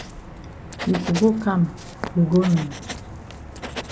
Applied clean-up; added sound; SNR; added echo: none; Writing; 11 dB; none.